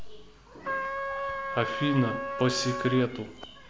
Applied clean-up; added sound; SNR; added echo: none; Trumpet; 4 dB; none.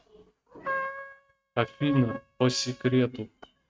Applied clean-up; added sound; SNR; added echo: neural mask model RNNoise.